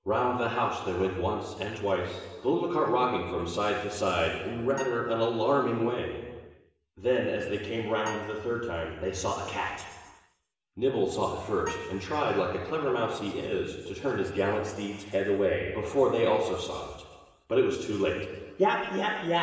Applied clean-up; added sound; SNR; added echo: none; Acoustic guitar; 18 dB; reverberation time 1.2 s.